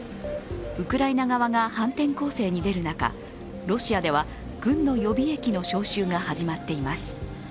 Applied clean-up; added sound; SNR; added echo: none; none; none; none.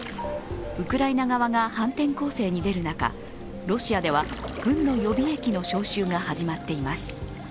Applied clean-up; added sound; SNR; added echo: none; Drip / Trickle, dribble / Water / Splash, splatter + Gong; 16 dB; none.